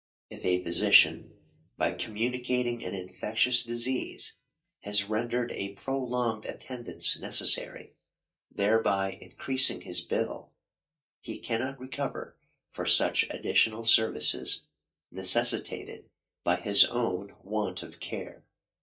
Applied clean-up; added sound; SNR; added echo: neural mask model DeepFilterNet 3.